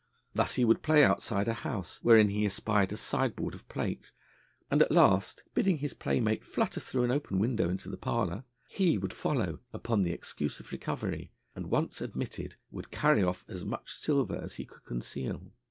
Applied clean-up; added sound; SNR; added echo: none; none; none; none.